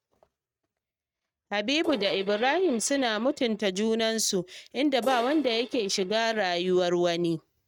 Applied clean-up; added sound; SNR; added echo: neural mask model RNNoise.